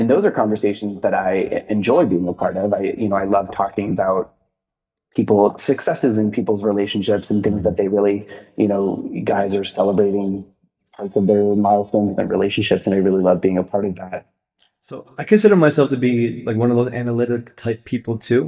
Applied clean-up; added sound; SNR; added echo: neural mask model DeepFilterNet 3.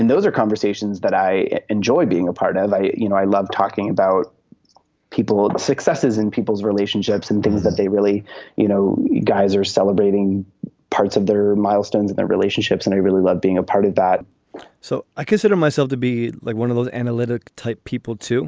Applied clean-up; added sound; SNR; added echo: none; none; none; none.